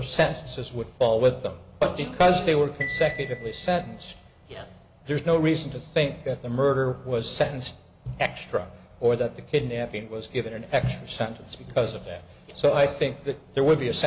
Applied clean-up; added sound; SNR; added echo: none; Glockenspiel; 14 dB; none.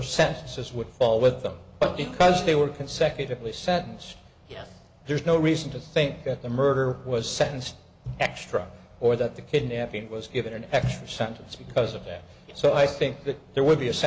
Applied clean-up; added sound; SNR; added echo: none; none; none; none.